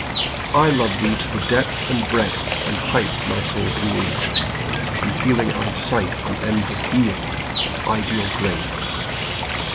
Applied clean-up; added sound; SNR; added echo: none; Water / Bird; -2 dB; none.